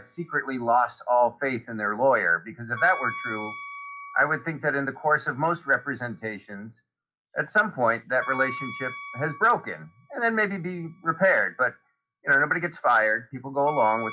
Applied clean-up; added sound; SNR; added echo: classical method log-MMSE.